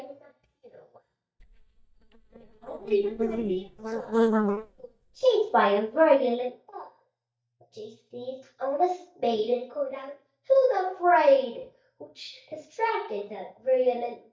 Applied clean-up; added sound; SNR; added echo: neural mask model DeepFilterNet 3.